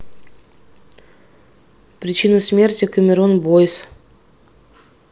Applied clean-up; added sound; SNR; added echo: none; none; none; none.